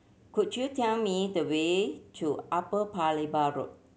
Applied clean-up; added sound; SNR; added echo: none; none; none; none.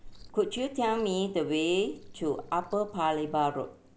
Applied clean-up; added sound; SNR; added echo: none; Liquid; 19 dB; none.